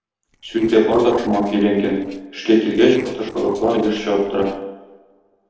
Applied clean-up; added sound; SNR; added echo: neural separator model SepFormer DNS4.